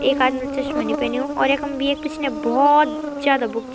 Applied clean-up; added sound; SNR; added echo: none; Insect; 6 dB; none.